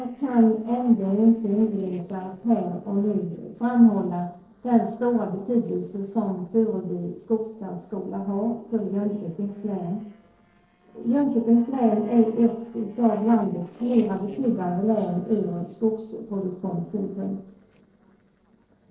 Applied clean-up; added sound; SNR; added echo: neural separator model SepFormer DNS4.